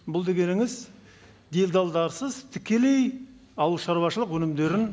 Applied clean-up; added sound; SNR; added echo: none; none; none; none.